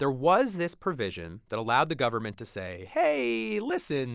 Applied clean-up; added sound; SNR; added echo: none; none; none; none.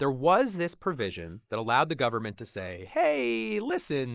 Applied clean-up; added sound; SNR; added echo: neural mask model Resemble Enhance denoiser.